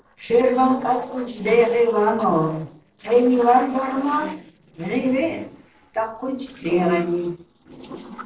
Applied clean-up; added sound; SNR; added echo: neural separator model SepFormer DNS4.